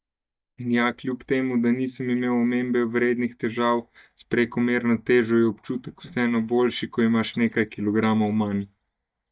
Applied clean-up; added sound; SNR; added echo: neural mask model DeepFilterNet 3.